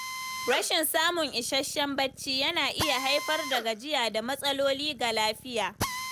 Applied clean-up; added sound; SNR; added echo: none; Drill; 10 dB; none.